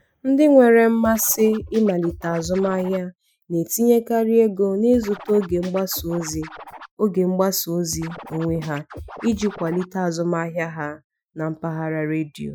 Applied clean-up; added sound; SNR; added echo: classical method Wiener filter.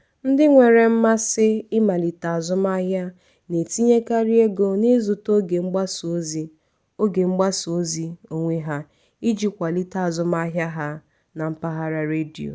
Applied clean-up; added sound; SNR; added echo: none; none; none; none.